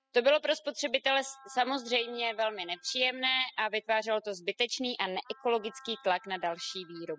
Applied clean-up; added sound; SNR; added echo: classical method spectral subtraction.